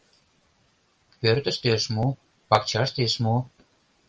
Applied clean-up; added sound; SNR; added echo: none; none; none; none.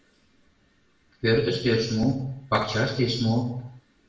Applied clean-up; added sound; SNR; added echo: none; none; none; reverberation time 0.7 s.